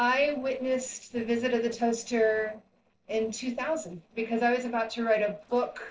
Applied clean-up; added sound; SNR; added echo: neural separator model SepFormer DNS4.